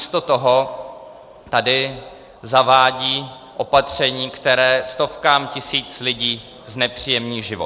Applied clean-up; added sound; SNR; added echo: none; none; none; none.